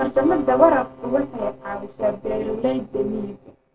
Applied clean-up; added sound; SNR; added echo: neural separator model SepFormer DNS4.